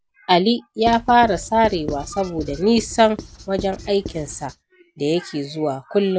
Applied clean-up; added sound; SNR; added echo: none; Writing; 13 dB; none.